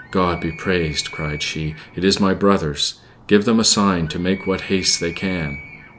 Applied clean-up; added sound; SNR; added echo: none; Animal; 17 dB; none.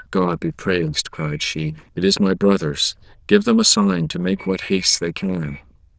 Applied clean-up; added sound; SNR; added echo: neural diffusion model UNIVERSE++.